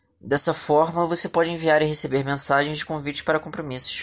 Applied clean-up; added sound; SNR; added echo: none; none; none; none.